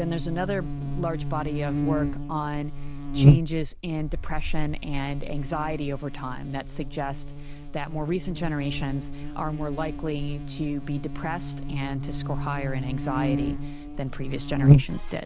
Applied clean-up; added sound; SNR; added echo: none; Buzz; -4 dB; none.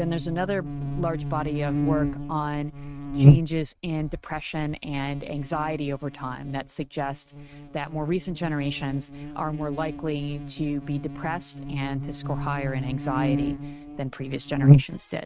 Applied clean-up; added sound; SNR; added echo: neural mask model RNNoise.